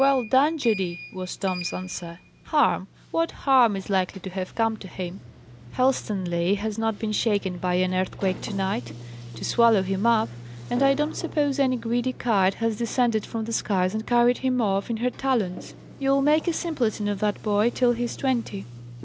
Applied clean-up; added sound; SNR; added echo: none; Sliding door; 16 dB; none.